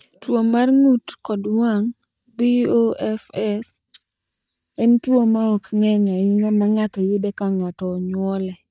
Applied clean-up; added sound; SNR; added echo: neural mask model DeepFilterNet 3.